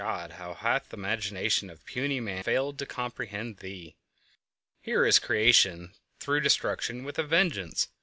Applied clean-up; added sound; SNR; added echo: none; none; none; none.